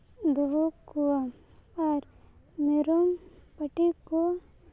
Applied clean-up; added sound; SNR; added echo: none; none; none; none.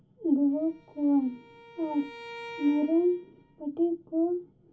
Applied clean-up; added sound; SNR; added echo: none; Bowed string instrument; 18 dB; reverberation time 0.3 s.